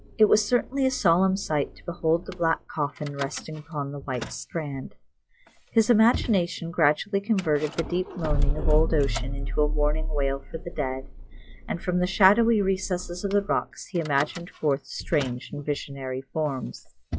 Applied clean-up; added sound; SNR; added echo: classical method log-MMSE.